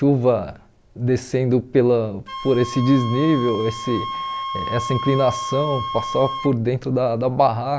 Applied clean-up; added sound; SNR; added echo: none; Wind instrument, woodwind instrument; 10 dB; none.